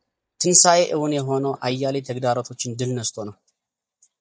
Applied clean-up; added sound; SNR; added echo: neural mask model DeepFilterNet 3.